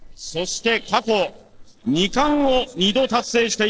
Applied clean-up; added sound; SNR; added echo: neural separator model SepFormer DNS4.